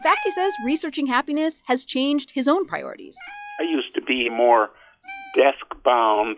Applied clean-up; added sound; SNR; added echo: classical method log-MMSE.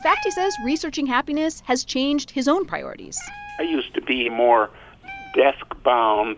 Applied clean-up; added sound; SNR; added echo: none; Meow; 17 dB; none.